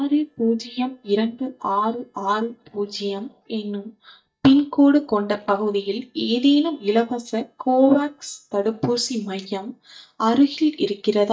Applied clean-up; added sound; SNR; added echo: neural mask model DeepFilterNet 3.